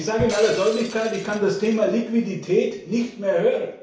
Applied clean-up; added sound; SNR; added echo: none; Shatter; 16 dB; reverberation time 0.6 s.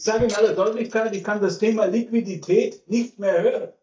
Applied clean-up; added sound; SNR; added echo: neural mask model DeepFilterNet 3.